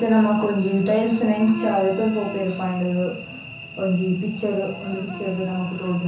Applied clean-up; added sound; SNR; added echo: none; Cricket / Buzz; 14 dB; reverberation time 0.6 s.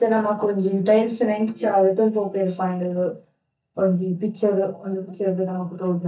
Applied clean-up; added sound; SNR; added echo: neural mask model DeepFilterNet 3.